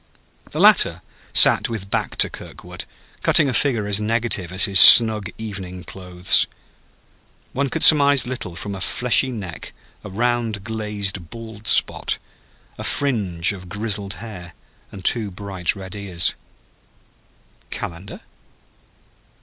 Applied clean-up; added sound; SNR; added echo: none; none; none; none.